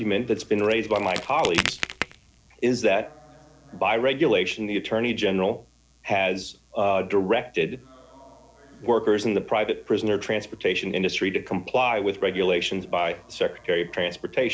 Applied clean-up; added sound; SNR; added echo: none; Crack; 7 dB; none.